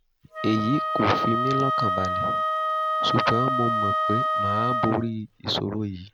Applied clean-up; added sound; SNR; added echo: none; Wind instrument, woodwind instrument; -1 dB; none.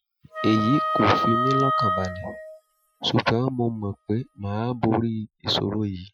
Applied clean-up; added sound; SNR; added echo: classical method Wiener filter.